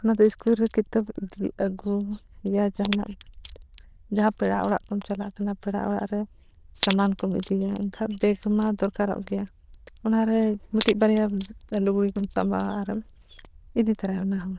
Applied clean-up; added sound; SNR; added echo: neural diffusion model UNIVERSE++.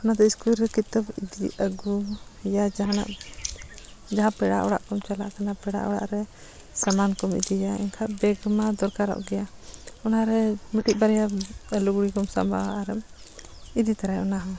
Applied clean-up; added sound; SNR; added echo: neural mask model Resemble Enhance denoiser.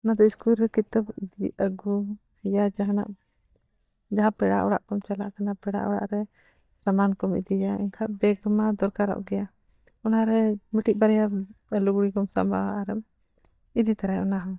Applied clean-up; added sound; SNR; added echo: neural mask model DeepFilterNet 3.